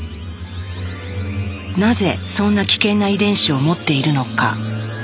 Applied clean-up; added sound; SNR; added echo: none; none; none; none.